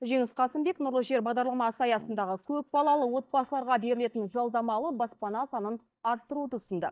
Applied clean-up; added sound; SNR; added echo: neural mask model DeepFilterNet 3.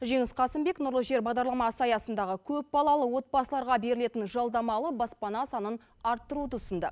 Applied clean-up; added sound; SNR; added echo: none; none; none; none.